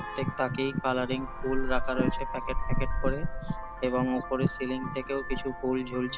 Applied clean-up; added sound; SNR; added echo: none; Vehicle horn, car horn, honking; 1 dB; none.